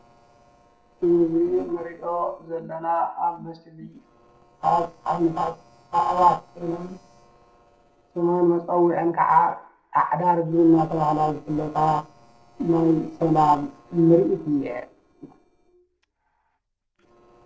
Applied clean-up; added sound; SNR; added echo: neural separator model SepFormer DNS4.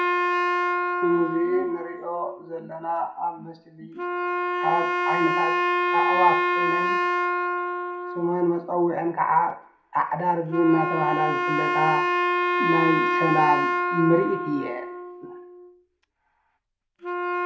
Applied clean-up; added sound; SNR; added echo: none; Wind instrument, woodwind instrument; -1 dB; reverberation time 0.4 s.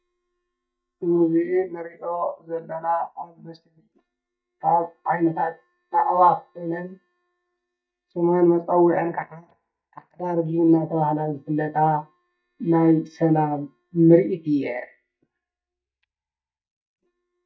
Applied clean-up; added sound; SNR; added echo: neural mask model DeepFilterNet 3.